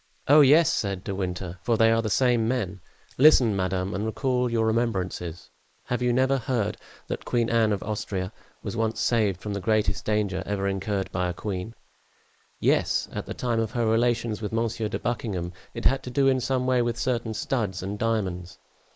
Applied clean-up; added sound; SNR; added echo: neural mask model Resemble Enhance denoiser.